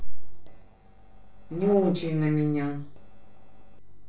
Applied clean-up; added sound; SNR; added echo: neural separator model SepFormer DNS4.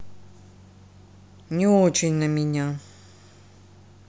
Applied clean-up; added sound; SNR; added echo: none; none; none; none.